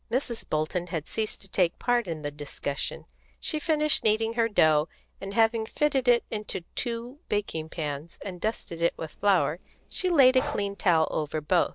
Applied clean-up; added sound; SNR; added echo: neural separator model SepFormer DNS4.